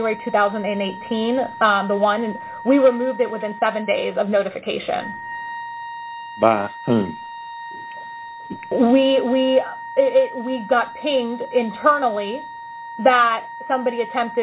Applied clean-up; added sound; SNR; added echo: none; Wind instrument, woodwind instrument; 14 dB; none.